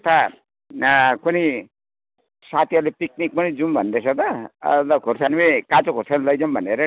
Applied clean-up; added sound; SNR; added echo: none; none; none; none.